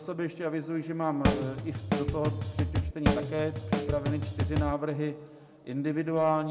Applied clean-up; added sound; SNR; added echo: none; Drum kit; -2 dB; reverberation time 0.9 s.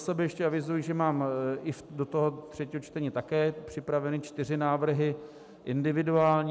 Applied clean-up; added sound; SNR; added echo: none; none; none; none.